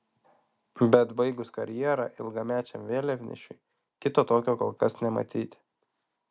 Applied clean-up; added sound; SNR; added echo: none; none; none; none.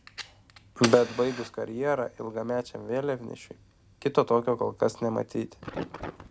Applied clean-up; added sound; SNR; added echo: none; Fire; 13 dB; none.